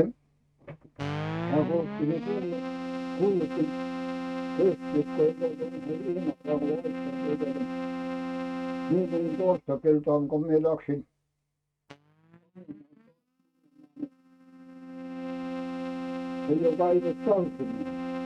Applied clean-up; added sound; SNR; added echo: neural mask model RNNoise.